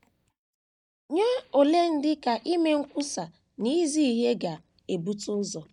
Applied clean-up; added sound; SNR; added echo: neural mask model DeepFilterNet 3.